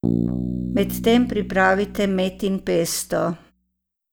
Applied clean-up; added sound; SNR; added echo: none; Bass guitar; 6 dB; none.